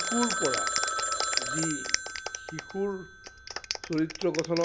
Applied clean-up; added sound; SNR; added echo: none; Clapping + Telephone; -1 dB; none.